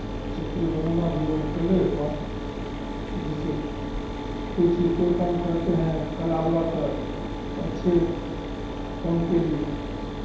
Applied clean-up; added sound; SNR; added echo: none; Mechanisms; 4 dB; reverberation time 0.7 s.